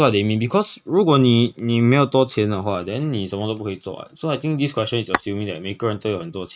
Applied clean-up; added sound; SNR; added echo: neural mask model RNNoise.